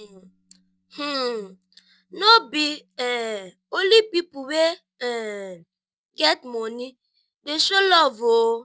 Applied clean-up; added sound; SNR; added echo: neural mask model DeepFilterNet 3.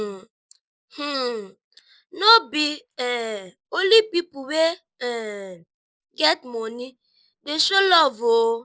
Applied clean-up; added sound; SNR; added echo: neural mask model Resemble Enhance denoiser.